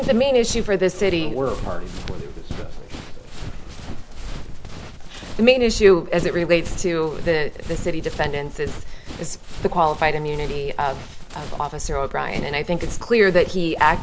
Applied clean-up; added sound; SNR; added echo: none; Run; 6 dB; none.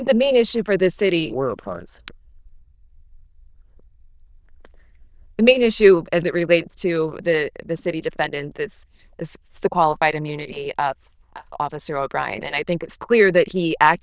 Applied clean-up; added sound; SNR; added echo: neural diffusion model UNIVERSE++.